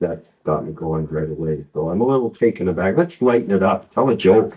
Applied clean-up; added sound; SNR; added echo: neural mask model DeepFilterNet 3.